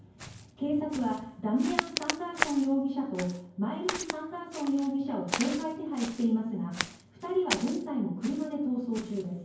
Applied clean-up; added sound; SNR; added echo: none; Walk, footsteps; 8 dB; reverberation time 0.9 s.